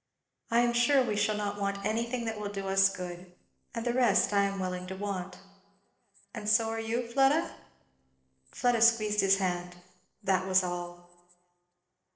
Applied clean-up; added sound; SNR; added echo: neural separator model SepFormer DNS4.